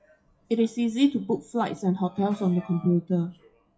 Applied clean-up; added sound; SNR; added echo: classical method WPE with log-MMSE.